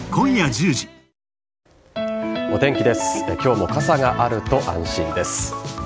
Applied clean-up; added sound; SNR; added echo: none; none; none; none.